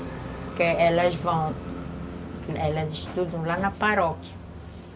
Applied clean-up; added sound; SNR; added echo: none; Brass instrument; 15 dB; none.